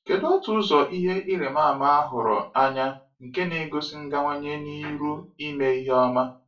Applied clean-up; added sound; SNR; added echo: none; none; none; reverberation time 0.3 s.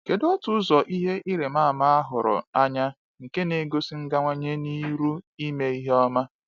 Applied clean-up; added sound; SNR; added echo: none; none; none; none.